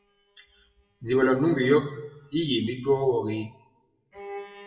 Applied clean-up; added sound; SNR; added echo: classical method WPE with log-MMSE.